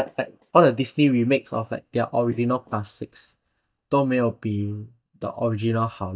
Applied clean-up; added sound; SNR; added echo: neural mask model DeepFilterNet 3.